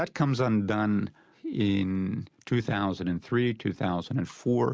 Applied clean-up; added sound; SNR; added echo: none; none; none; none.